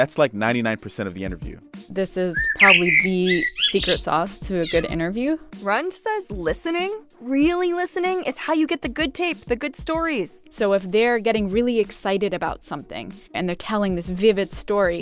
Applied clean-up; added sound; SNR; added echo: none; Bird; -2 dB; none.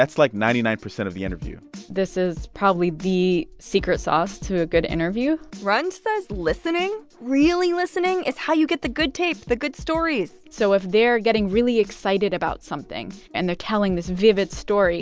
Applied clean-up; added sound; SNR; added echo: none; none; none; none.